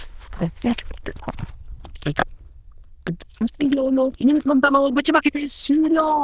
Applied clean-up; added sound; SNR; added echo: neural diffusion model UNIVERSE++.